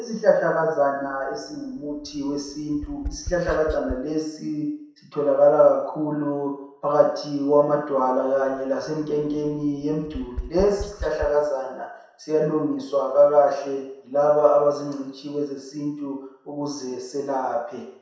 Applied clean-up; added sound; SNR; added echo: none; Tap; 14 dB; reverberation time 0.7 s.